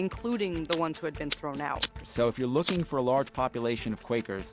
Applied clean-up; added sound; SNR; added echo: none; Fire; 12 dB; none.